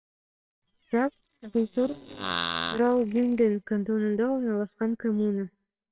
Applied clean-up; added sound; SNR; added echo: neural separator model SepFormer WHAMR!.